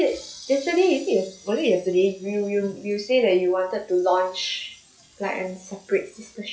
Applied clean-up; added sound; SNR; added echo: classical method log-MMSE.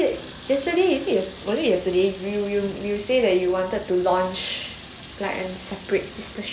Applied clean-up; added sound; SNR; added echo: none; Water tap, faucet; 13 dB; none.